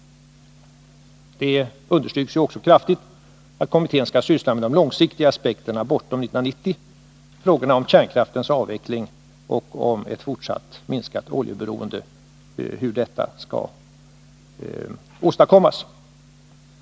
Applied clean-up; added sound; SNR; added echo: none; none; none; none.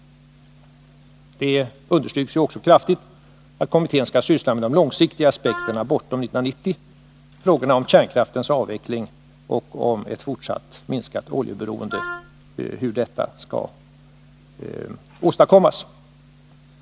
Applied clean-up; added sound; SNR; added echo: none; Wind instrument, woodwind instrument; 11 dB; none.